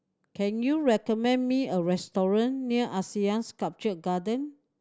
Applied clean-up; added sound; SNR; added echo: none; none; none; none.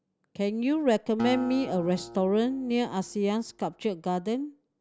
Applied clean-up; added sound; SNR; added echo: none; Acoustic guitar; 14 dB; none.